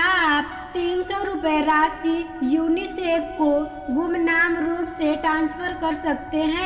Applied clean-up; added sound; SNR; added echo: none; Wind instrument, woodwind instrument; 16 dB; reverberation time 2.2 s.